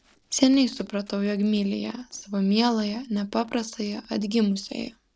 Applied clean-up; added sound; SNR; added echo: neural separator model SepFormer DNS4.